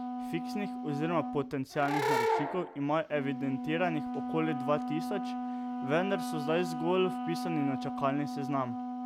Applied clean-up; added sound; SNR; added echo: none; Wind instrument, woodwind instrument + Animal / Brass instrument; 2 dB; none.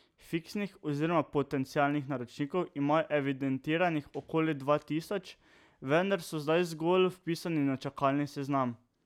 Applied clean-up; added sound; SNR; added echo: none; none; none; none.